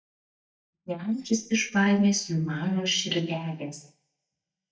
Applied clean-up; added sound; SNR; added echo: neural mask model DeepFilterNet 3.